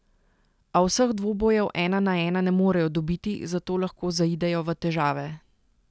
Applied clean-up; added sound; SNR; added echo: none; none; none; none.